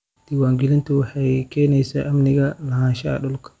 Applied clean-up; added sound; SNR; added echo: none; none; none; none.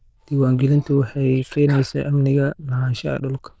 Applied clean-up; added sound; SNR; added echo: neural diffusion model UNIVERSE++.